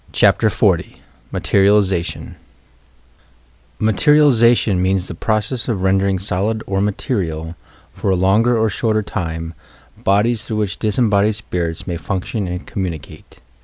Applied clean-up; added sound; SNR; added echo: none; none; none; none.